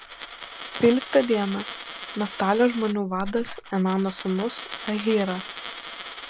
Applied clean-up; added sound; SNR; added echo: none; Coin (dropping); 10 dB; none.